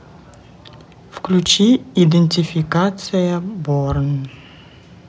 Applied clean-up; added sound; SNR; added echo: none; none; none; none.